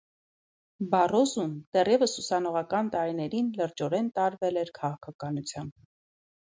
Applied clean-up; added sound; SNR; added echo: none; none; none; none.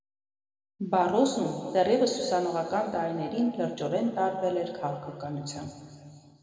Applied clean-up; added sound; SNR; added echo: none; none; none; reverberation time 2.4 s.